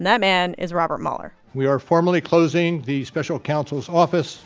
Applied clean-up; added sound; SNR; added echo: none; none; none; none.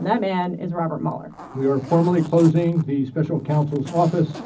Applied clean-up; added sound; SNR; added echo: none; Zipper (clothing); 19 dB; reverberation time 0.4 s.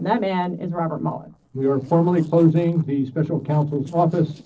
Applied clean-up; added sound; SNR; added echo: neural separator model SepFormer DNS4.